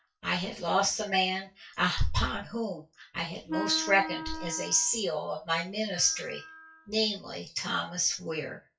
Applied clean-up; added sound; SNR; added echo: classical method WPE with log-MMSE.